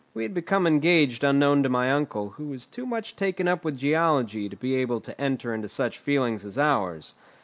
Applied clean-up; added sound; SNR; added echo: none; none; none; none.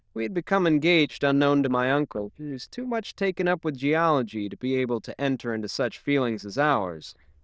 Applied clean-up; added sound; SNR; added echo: neural diffusion model UNIVERSE++.